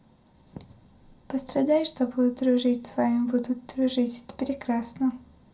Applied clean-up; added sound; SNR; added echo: none; none; none; reverberation time 0.3 s.